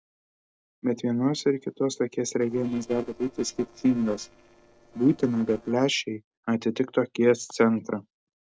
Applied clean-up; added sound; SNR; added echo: neural separator model SepFormer DNS4.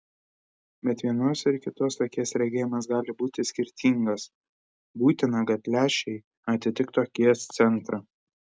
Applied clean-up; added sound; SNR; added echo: none; none; none; none.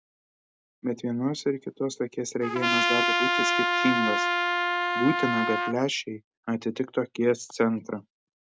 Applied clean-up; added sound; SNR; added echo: none; Trumpet; -3 dB; none.